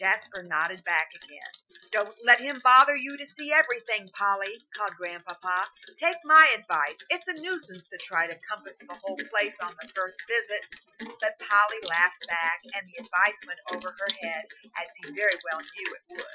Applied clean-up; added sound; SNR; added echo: classical method Wiener filter.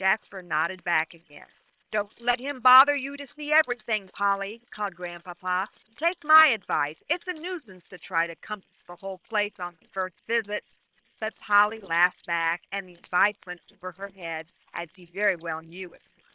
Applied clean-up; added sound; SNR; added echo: neural separator model SepFormer WHAM!.